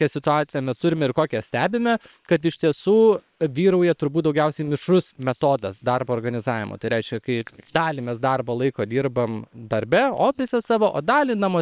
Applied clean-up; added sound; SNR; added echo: neural separator model SepFormer WHAM!.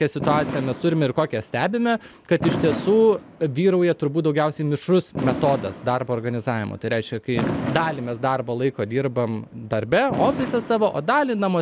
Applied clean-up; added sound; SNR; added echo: none; Fireworks; 10 dB; none.